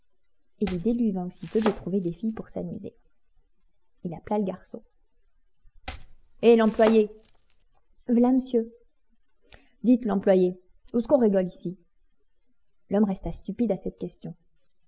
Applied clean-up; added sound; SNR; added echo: none; Domestic sounds, home sounds; 12 dB; none.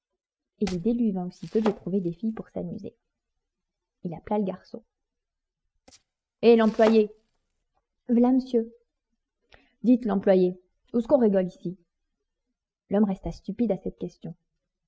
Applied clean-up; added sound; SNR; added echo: neural mask model RNNoise.